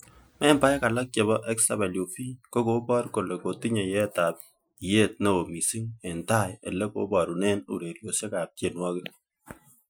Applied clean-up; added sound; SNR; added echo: classical method Wiener filter.